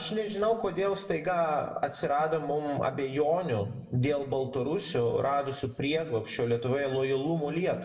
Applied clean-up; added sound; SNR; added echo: none; none; none; reverberation time 0.9 s.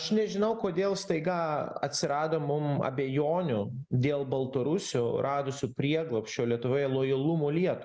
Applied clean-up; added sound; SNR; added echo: none; none; none; none.